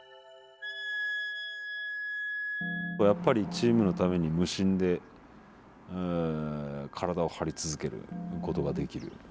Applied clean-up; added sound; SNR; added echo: none; Organ + Wind instrument, woodwind instrument; 4 dB; none.